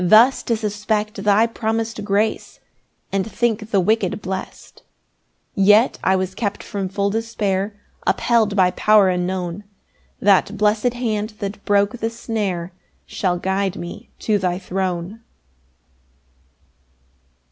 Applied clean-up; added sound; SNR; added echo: none; none; none; none.